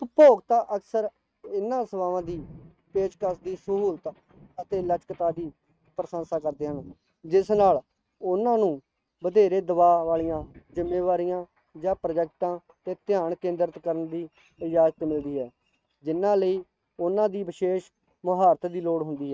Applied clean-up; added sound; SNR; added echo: neural mask model RNNoise.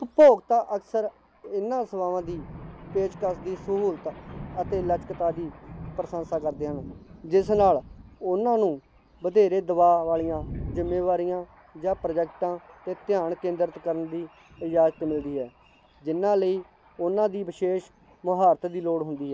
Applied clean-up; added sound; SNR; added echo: none; Thunder; 17 dB; none.